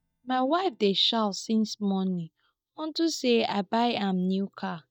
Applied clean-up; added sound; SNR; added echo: neural mask model DeepFilterNet 3.